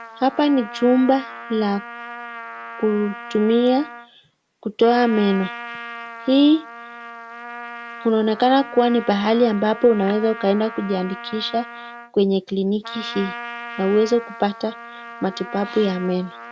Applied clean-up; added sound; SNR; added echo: none; Trumpet; 14 dB; none.